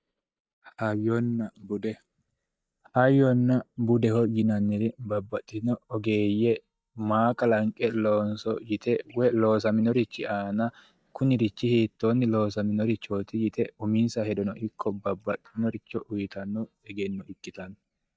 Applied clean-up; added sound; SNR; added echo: neural mask model DeepFilterNet 3.